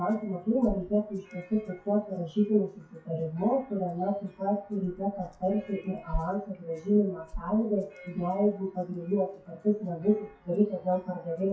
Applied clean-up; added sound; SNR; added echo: classical method WPE with log-MMSE.